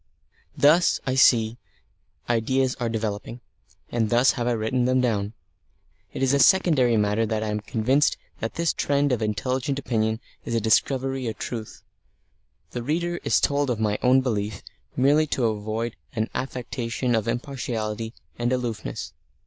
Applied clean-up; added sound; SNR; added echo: neural diffusion model UNIVERSE++.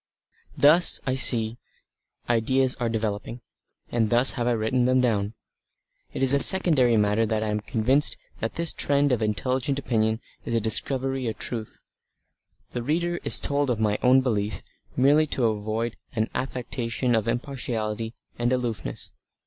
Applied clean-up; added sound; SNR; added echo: none; Fart; 15 dB; none.